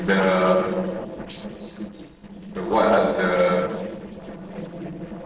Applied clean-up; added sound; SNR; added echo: neural separator model SepFormer DNS4.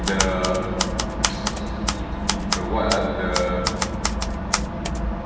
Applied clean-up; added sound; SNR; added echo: none; Typewriter; 5 dB; reverberation time 1.3 s.